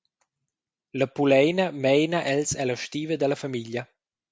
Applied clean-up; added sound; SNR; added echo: none; none; none; none.